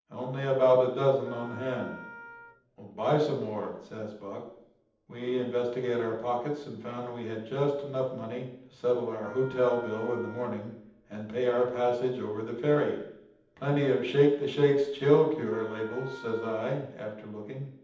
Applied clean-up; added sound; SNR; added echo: none; Wind instrument, woodwind instrument; 19 dB; reverberation time 0.8 s.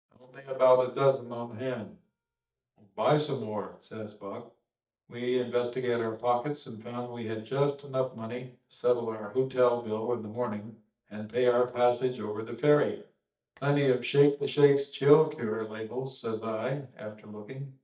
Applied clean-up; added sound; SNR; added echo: neural mask model DeepFilterNet 3.